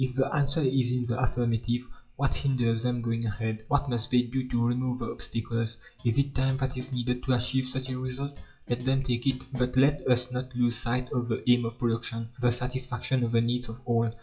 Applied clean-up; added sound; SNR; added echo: classical method WPE with log-MMSE.